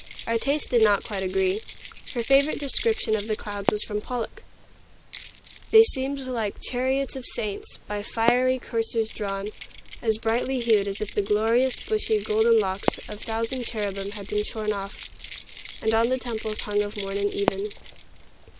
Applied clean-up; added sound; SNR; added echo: none; Keys jangling + Fireworks; 11 dB; none.